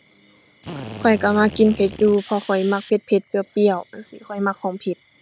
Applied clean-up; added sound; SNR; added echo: none; Drill; 15 dB; none.